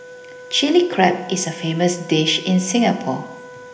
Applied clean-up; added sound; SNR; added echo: none; Wind instrument, woodwind instrument; 18 dB; reverberation time 0.8 s.